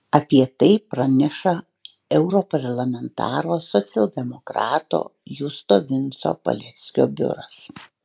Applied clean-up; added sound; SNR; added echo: none; none; none; none.